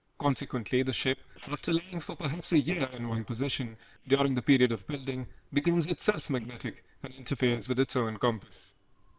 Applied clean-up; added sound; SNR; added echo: neural separator model SepFormer WHAM!.